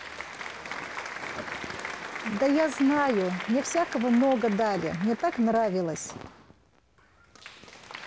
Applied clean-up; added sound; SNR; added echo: none; Applause; 11 dB; none.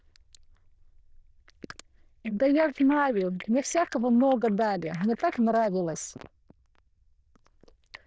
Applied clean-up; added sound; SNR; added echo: neural diffusion model UNIVERSE++.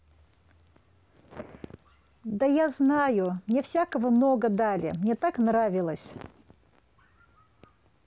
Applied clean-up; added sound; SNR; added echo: none; none; none; none.